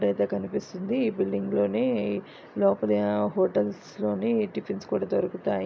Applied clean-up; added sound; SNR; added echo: none; none; none; none.